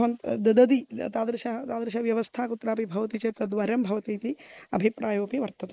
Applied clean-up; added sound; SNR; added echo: neural mask model Resemble Enhance denoiser.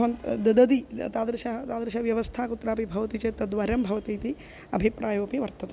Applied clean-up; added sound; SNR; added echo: none; none; none; none.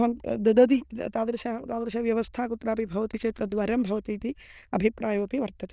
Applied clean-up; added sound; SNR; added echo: neural diffusion model UNIVERSE++.